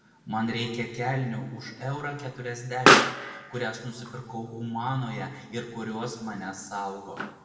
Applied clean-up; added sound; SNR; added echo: none; Explosion; -3 dB; reverberation time 1.2 s.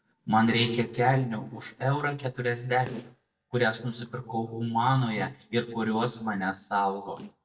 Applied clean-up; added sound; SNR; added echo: neural mask model DeepFilterNet 3.